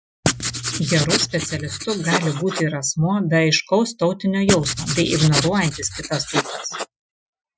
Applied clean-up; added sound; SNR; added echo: classical method Wiener filter.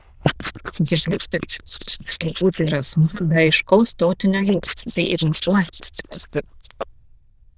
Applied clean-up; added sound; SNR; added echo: neural diffusion model UNIVERSE++.